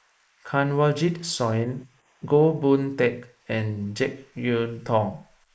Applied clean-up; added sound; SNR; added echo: neural mask model Resemble Enhance denoiser.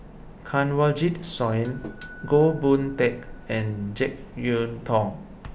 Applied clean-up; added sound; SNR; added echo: none; Doorbell; 15 dB; none.